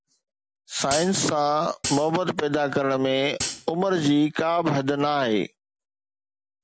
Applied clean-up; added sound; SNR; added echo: none; Hi-hat; 7 dB; none.